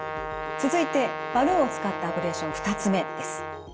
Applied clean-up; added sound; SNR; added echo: none; Brass instrument; 5 dB; none.